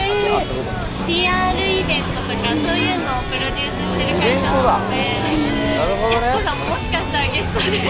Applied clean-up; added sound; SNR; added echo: none; Accelerating, revving, vroom; 6 dB; none.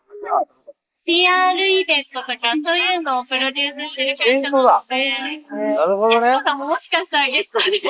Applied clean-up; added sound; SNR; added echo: neural mask model Resemble Enhance denoiser.